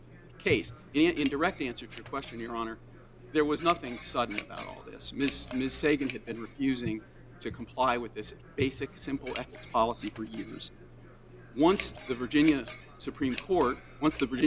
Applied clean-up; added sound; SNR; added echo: none; Scissors; 9 dB; none.